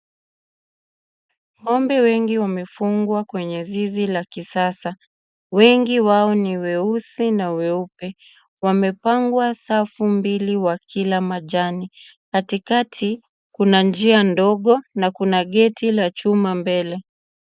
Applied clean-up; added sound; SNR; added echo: none; none; none; none.